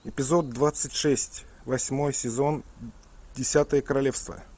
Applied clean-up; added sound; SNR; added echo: none; none; none; none.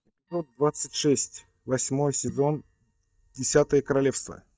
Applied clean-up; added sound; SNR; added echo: neural mask model DeepFilterNet 3.